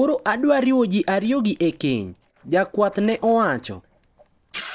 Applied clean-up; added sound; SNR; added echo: neural separator model SepFormer DNS4.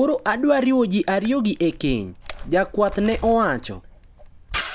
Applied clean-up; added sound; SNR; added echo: none; Camera; 14 dB; none.